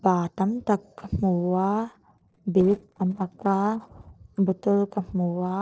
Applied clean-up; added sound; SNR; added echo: neural separator model SepFormer DNS4.